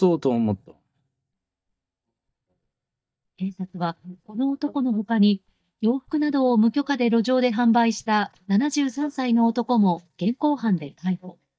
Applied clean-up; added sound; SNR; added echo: neural mask model DeepFilterNet 3.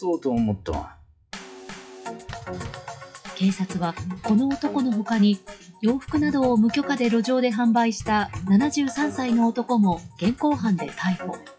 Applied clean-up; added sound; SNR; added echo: classical method WPE with log-MMSE.